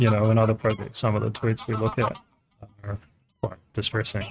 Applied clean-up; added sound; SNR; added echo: neural mask model RNNoise.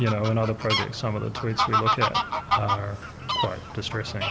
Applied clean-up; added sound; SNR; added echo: none; Fowl; 0 dB; none.